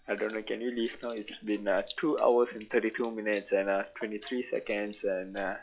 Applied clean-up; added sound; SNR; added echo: classical method log-MMSE.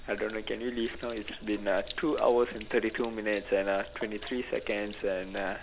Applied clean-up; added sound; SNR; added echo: none; Sink (filling or washing); 14 dB; none.